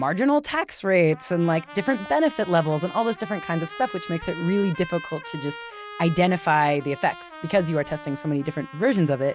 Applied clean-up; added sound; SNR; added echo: none; Trumpet; 16 dB; none.